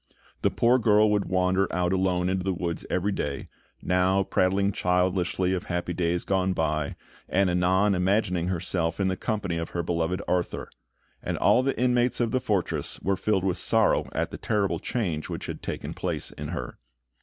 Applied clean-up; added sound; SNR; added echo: none; none; none; none.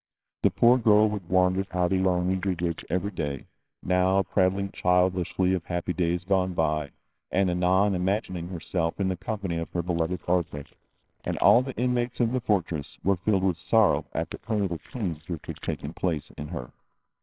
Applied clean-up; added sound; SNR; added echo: neural separator model SepFormer WHAMR!.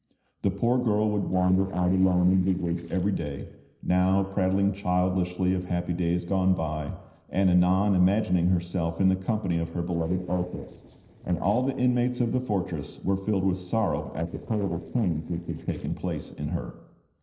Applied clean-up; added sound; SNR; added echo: neural separator model SepFormer DNS4.